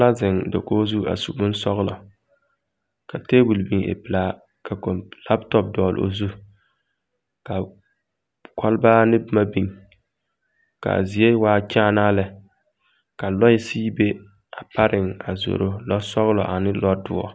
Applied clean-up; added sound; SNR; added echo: none; none; none; none.